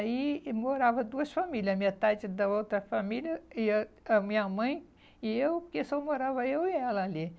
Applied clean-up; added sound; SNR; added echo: none; none; none; none.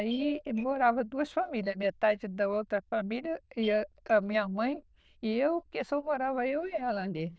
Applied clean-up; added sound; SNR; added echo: neural diffusion model UNIVERSE++.